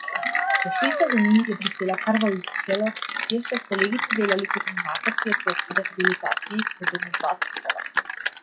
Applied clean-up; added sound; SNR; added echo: classical method log-MMSE.